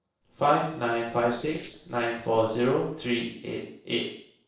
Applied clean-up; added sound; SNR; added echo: neural separator model SepFormer DNS4.